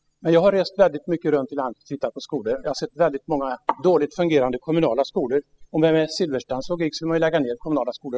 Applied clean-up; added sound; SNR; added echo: classical method spectral subtraction.